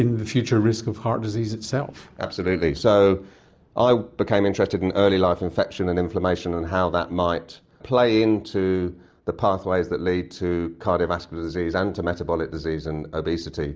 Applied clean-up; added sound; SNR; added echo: none; none; none; none.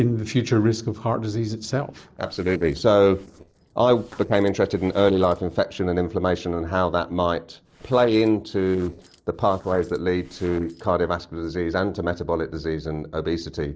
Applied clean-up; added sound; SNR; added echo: neural separator model SepFormer DNS4.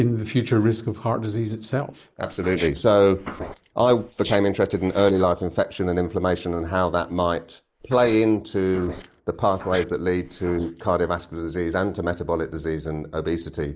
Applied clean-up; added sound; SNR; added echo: neural mask model Resemble Enhance denoiser.